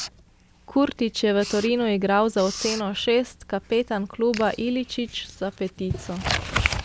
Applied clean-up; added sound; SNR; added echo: none; Writing; 8 dB; none.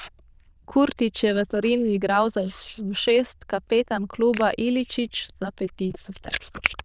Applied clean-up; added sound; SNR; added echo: neural diffusion model UNIVERSE++.